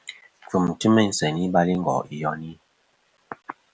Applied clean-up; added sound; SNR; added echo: none; none; none; none.